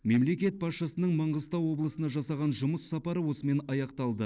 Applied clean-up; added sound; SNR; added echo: none; none; none; none.